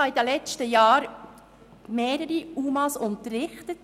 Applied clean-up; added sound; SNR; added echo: none; none; none; none.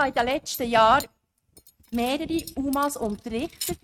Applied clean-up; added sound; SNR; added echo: neural mask model RNNoise.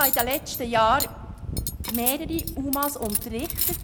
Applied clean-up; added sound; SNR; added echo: none; Cutlery, silverware; 2 dB; none.